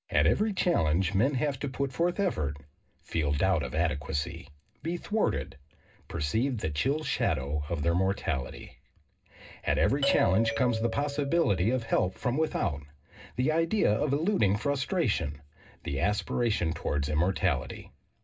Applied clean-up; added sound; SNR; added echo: none; Doorbell; 7 dB; reverberation time 0.2 s.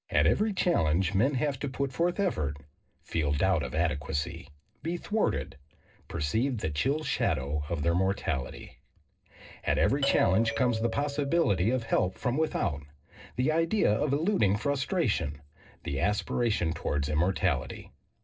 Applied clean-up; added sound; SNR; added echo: neural separator model SepFormer DNS4.